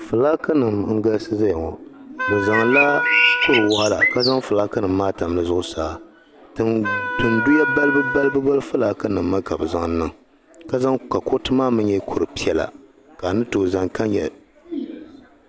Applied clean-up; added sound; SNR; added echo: none; Bird + Wind instrument, woodwind instrument; 0 dB; none.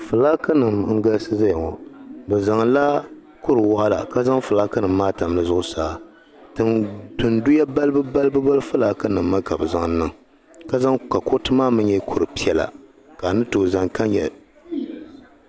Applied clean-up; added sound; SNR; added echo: none; none; none; none.